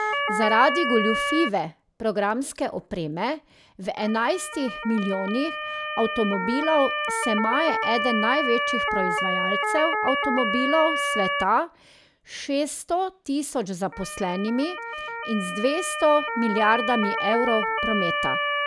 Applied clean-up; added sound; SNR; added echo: none; Motor vehicle (road) / Siren; 3 dB; none.